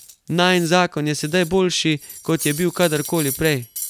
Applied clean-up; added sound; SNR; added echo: none; Cutlery, silverware; 13 dB; none.